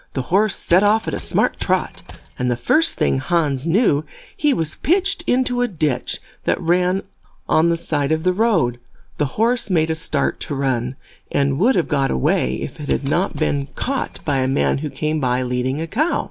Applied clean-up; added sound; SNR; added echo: none; Mechanisms; 15 dB; none.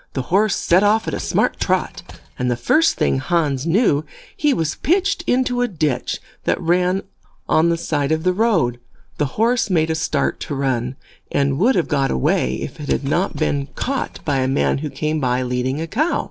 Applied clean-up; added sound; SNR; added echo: neural separator model SepFormer DNS4.